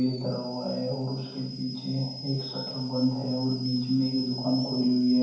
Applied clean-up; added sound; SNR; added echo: none; Boiling / Alarm; 12 dB; reverberation time 1.2 s.